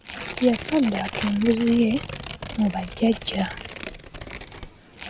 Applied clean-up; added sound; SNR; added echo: none; Tearing; 10 dB; none.